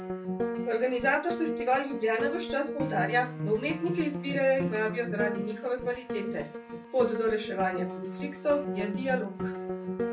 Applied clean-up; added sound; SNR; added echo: none; Piano; 4 dB; reverberation time 0.2 s.